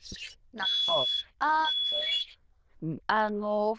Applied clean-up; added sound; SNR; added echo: neural diffusion model UNIVERSE++.